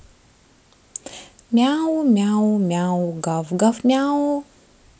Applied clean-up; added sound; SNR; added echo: none; none; none; none.